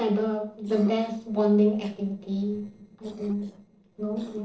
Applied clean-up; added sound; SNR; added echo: neural separator model SepFormer DNS4.